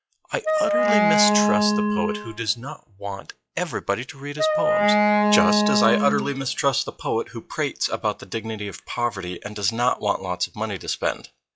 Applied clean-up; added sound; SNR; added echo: classical method log-MMSE.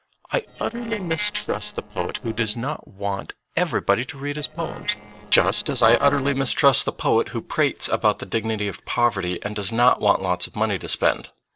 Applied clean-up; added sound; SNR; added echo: neural separator model SepFormer DNS4.